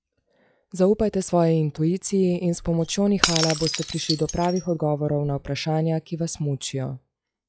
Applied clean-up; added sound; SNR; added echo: classical method log-MMSE.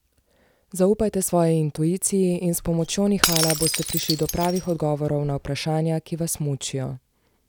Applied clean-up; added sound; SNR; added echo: none; Shatter / Crushing; 5 dB; none.